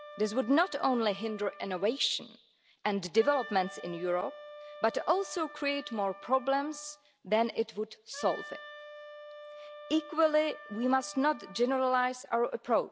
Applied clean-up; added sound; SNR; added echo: none; Wind instrument, woodwind instrument; 17 dB; none.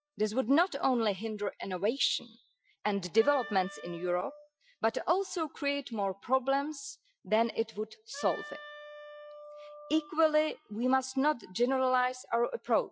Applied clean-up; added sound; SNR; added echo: classical method Wiener filter.